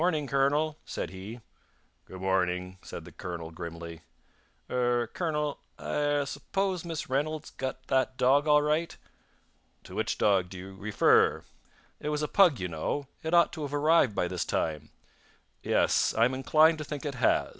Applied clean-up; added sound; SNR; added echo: none; none; none; none.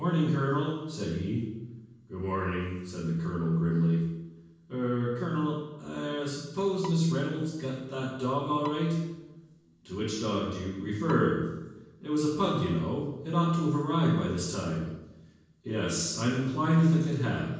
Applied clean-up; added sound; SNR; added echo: neural separator model SepFormer DNS4.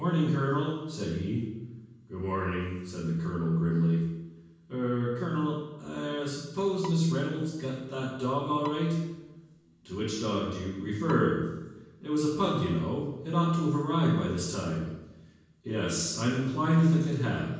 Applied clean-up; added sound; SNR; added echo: none; Bowed string instrument; 20 dB; reverberation time 1.2 s.